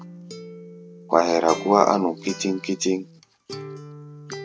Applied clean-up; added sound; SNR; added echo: none; Acoustic guitar; 14 dB; none.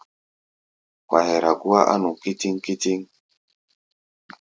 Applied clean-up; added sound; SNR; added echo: none; none; none; none.